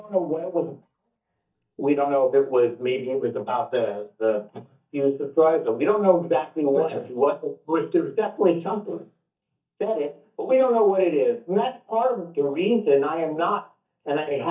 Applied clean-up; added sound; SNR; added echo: neural mask model DeepFilterNet 3.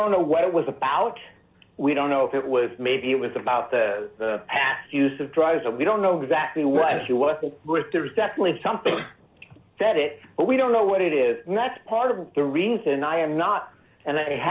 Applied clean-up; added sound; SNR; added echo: none; none; none; none.